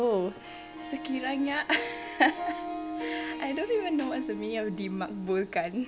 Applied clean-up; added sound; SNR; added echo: none; Harp; 8 dB; none.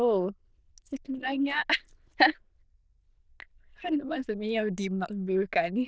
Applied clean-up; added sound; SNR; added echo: neural diffusion model UNIVERSE++.